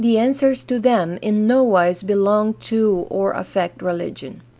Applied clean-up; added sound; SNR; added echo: none; none; none; none.